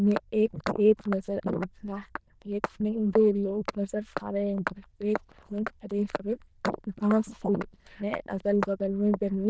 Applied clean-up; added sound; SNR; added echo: neural diffusion model UNIVERSE++.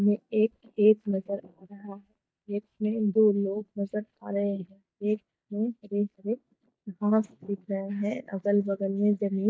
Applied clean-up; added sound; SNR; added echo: neural mask model DeepFilterNet 3.